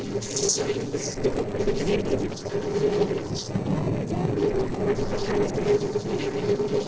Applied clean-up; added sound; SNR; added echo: neural separator model SepFormer DNS4.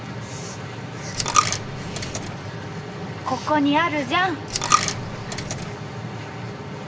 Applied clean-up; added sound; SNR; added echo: none; Coin (dropping); 2 dB; reverberation time 1.7 s.